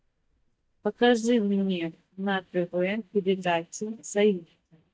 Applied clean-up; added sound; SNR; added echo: neural mask model DeepFilterNet 3.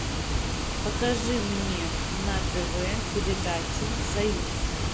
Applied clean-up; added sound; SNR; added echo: none; Water; -4 dB; none.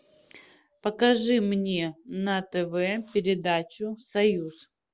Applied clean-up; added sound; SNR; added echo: none; none; none; none.